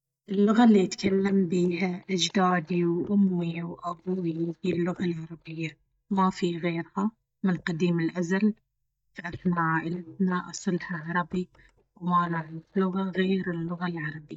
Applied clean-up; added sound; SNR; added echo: neural mask model DeepFilterNet 3.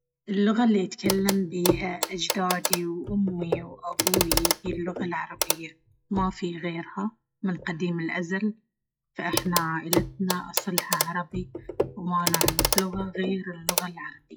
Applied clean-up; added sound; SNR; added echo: classical method log-MMSE.